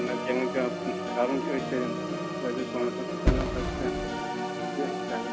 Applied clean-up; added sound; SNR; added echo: none; Organ + Fireworks; -2 dB; none.